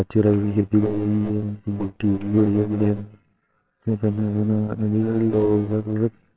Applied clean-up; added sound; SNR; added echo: neural separator model SepFormer WHAMR!.